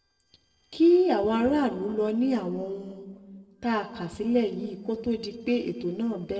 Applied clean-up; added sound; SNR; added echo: neural separator model SepFormer DNS4.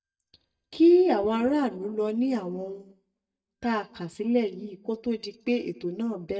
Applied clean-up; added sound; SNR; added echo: neural mask model DeepFilterNet 3.